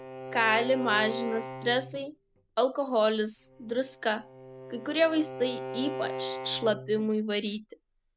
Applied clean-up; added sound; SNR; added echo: none; Bowed string instrument; 11 dB; none.